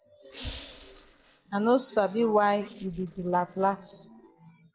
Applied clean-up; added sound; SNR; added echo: neural separator model SepFormer DNS4.